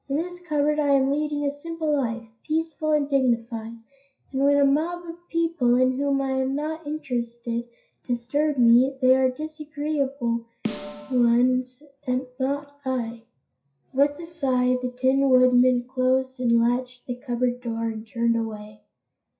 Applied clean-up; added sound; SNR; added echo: classical method WPE with log-MMSE.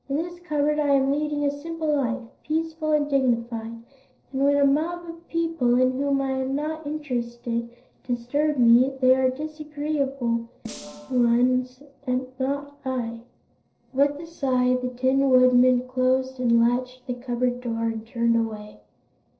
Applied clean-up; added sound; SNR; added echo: neural separator model SepFormer DNS4.